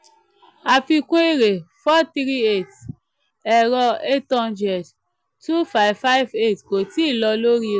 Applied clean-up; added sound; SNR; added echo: none; none; none; none.